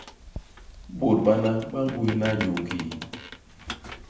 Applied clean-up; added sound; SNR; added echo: none; Squeak; 12 dB; reverberation time 0.7 s.